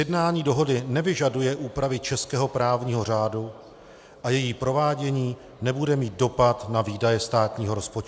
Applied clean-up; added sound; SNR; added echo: none; none; none; none.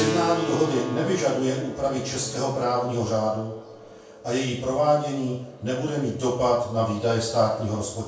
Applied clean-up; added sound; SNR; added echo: none; Keyboard (musical); 10 dB; reverberation time 0.6 s.